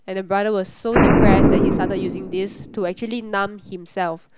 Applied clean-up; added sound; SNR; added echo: none; Boom; -4 dB; none.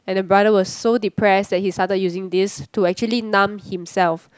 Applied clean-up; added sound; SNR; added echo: none; none; none; none.